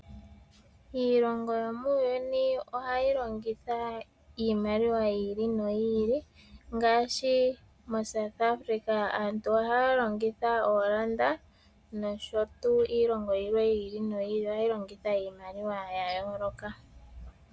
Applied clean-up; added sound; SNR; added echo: none; none; none; none.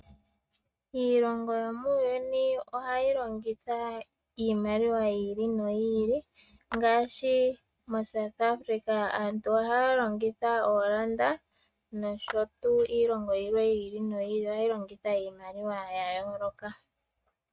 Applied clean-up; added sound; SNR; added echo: neural mask model RNNoise.